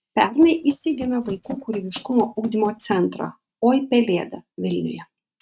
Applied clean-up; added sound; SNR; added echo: neural mask model RNNoise.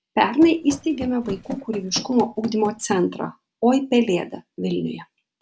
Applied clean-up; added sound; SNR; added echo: none; Run; 14 dB; none.